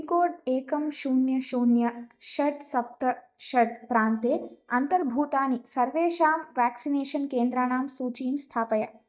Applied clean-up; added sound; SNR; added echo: neural mask model DeepFilterNet 3.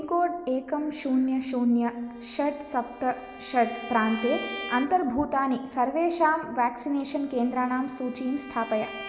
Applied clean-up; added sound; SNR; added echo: none; Bowed string instrument; 16 dB; none.